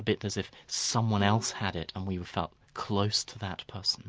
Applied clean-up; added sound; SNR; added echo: none; Snare drum; 20 dB; none.